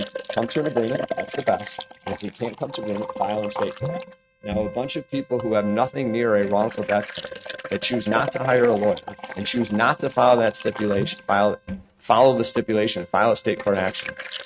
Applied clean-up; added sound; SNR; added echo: neural mask model RNNoise.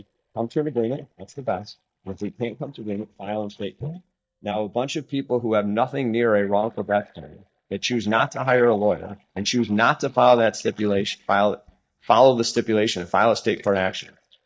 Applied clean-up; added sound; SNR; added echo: neural mask model DeepFilterNet 3.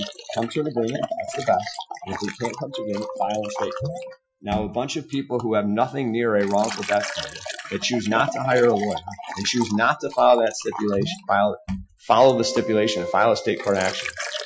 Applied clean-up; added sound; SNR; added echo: classical method Wiener filter.